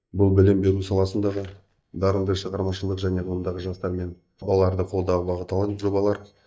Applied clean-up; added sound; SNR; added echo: neural mask model DeepFilterNet 3.